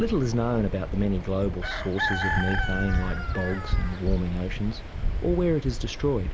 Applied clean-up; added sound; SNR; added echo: none; Chicken, rooster + Waves, surf; 1 dB; none.